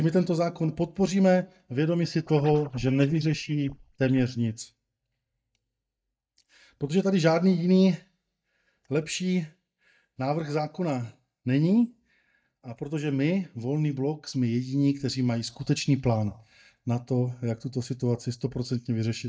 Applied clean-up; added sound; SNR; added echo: neural mask model DeepFilterNet 3.